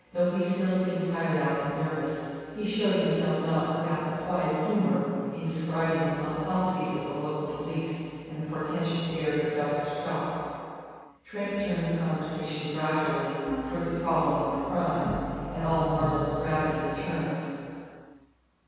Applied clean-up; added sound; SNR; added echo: none; Piano; 8 dB; reverberation time 2.2 s.